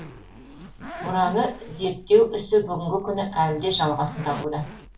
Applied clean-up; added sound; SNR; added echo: none; Zipper (clothing); 16 dB; reverberation time 0.3 s.